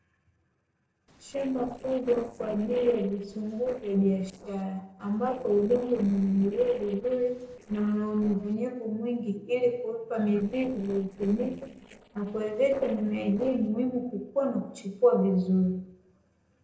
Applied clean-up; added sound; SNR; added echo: neural separator model SepFormer DNS4.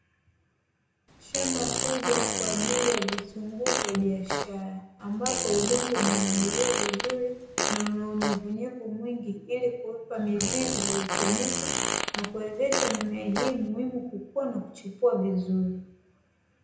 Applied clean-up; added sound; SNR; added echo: none; Fart; -1 dB; reverberation time 0.7 s.